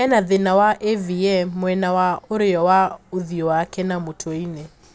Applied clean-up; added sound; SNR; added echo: none; none; none; none.